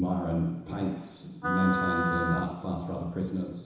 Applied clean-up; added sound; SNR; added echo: none; Wind instrument, woodwind instrument; 2 dB; reverberation time 1.0 s.